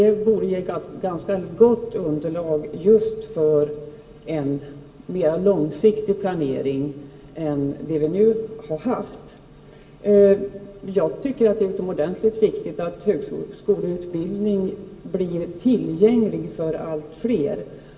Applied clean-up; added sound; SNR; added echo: none; none; none; reverberation time 2.3 s.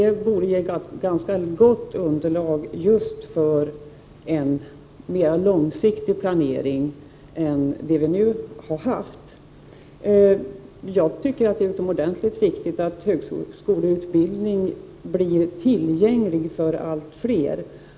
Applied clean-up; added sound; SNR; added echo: none; none; none; none.